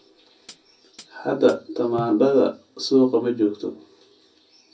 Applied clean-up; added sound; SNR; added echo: none; Hi-hat; 20 dB; reverberation time 0.3 s.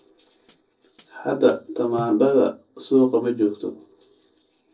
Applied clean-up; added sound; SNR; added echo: neural separator model SepFormer DNS4.